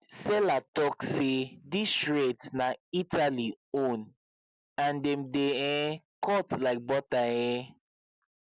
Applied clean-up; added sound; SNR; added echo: none; none; none; none.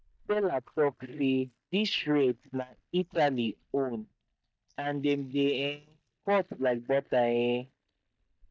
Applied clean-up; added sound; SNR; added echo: neural mask model DeepFilterNet 3.